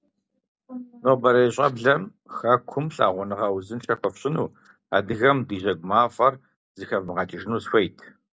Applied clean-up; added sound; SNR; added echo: none; none; none; none.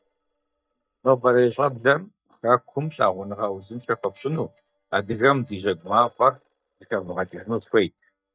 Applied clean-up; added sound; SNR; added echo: neural mask model DeepFilterNet 3.